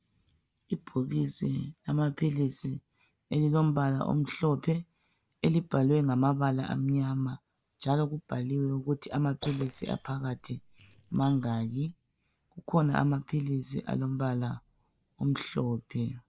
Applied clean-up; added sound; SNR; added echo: neural mask model Resemble Enhance denoiser.